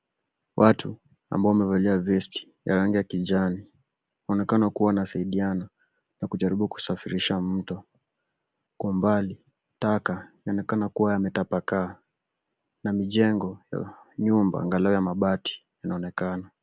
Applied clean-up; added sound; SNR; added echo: none; none; none; none.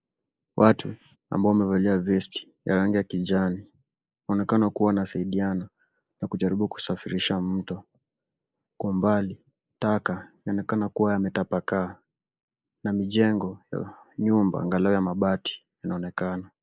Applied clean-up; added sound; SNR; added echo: neural mask model Resemble Enhance denoiser.